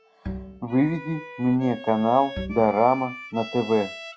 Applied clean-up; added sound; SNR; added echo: classical method log-MMSE.